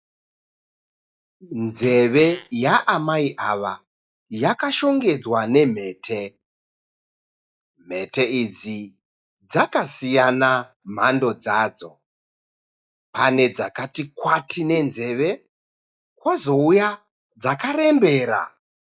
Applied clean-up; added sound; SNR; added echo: classical method log-MMSE.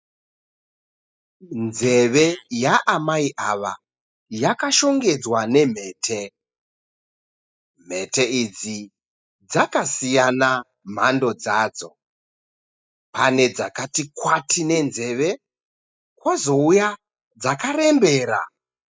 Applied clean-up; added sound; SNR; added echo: classical method spectral subtraction.